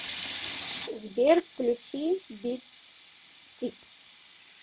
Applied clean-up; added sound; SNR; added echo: none; none; none; none.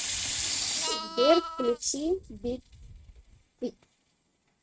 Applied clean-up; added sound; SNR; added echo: neural mask model RNNoise.